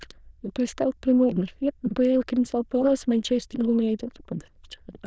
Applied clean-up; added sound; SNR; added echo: neural diffusion model UNIVERSE++.